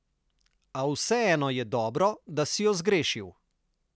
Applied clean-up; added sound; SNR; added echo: none; none; none; none.